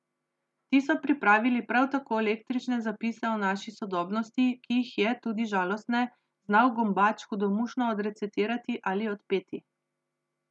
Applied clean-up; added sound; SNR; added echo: none; none; none; none.